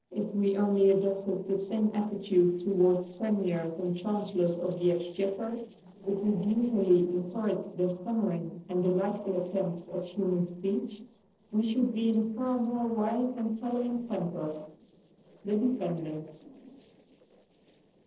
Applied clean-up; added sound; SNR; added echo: neural separator model SepFormer DNS4.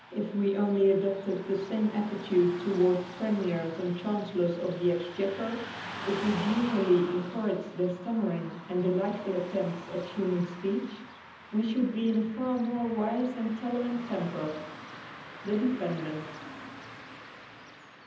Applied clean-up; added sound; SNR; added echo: none; Car passing by / Traffic noise, roadway noise; 14 dB; reverberation time 0.8 s.